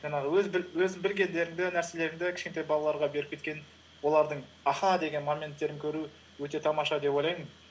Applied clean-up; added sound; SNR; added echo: none; none; none; none.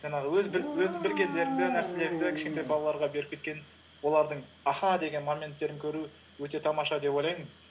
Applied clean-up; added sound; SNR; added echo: none; Dog; 5 dB; none.